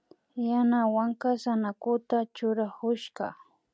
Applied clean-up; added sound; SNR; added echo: none; none; none; none.